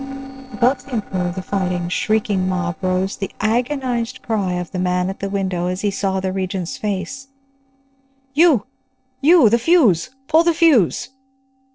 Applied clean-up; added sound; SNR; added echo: neural separator model SepFormer DNS4.